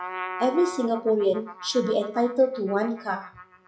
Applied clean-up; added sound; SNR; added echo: classical method log-MMSE.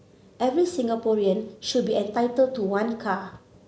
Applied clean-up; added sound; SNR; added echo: none; none; none; none.